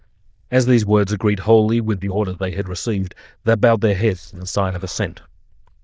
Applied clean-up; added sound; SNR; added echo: neural diffusion model UNIVERSE++.